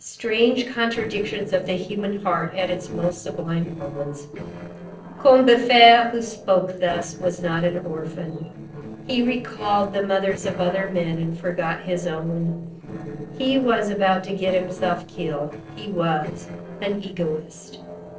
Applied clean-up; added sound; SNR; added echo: neural separator model SepFormer DNS4.